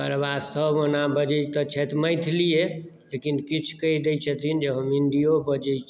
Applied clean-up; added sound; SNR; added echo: none; none; none; none.